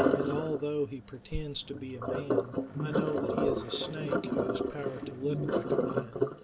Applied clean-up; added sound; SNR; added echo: none; Sink (filling or washing); -5 dB; none.